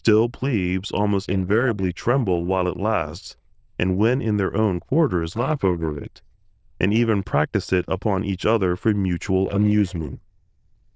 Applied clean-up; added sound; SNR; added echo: neural diffusion model UNIVERSE++.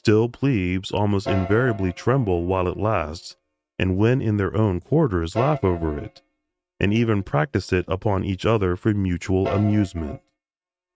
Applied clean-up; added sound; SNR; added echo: neural mask model RNNoise.